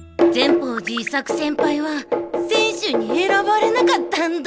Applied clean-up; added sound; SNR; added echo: none; none; none; none.